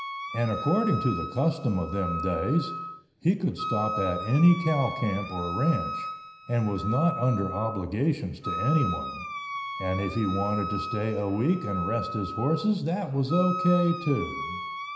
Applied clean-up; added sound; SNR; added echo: none; Wind instrument, woodwind instrument; 7 dB; reverberation time 0.9 s.